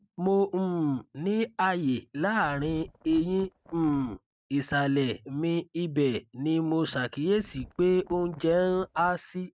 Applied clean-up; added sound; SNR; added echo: neural mask model RNNoise.